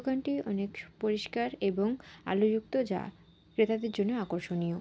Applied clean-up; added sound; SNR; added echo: none; none; none; none.